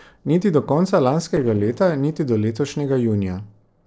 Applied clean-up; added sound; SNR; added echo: neural separator model SepFormer DNS4.